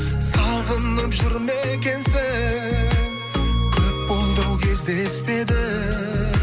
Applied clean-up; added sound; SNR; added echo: none; Bowed string instrument; 15 dB; none.